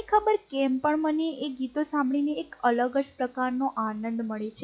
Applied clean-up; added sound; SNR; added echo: classical method log-MMSE.